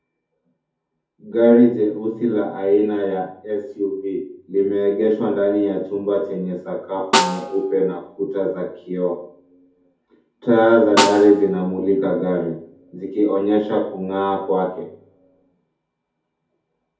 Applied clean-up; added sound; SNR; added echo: none; Snare drum; 5 dB; reverberation time 0.6 s.